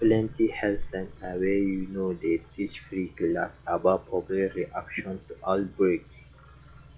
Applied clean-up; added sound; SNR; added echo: classical method log-MMSE.